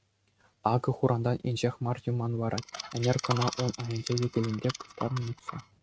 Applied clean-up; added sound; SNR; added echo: neural mask model RNNoise.